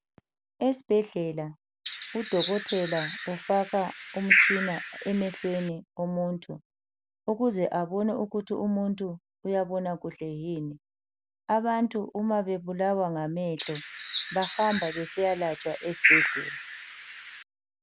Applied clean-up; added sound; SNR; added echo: none; Bird; 0 dB; none.